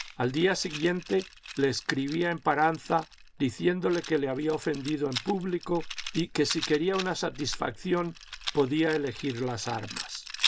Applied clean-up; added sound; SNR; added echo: none; Rattle; 11 dB; none.